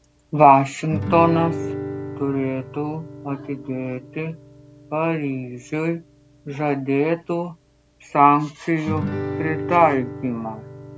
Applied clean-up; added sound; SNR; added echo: none; Guitar; 10 dB; none.